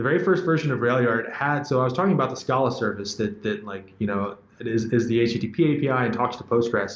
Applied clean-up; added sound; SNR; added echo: none; none; none; none.